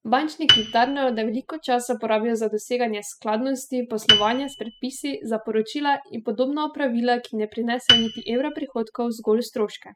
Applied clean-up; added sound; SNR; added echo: classical method spectral subtraction.